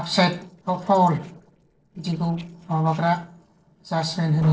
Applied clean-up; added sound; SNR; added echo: neural separator model SepFormer DNS4.